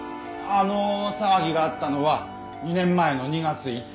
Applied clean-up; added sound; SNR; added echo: none; Wind instrument, woodwind instrument; 16 dB; none.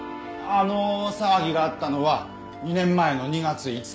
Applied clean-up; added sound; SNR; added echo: none; none; none; none.